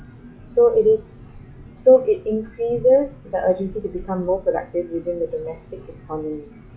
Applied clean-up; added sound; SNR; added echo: classical method log-MMSE.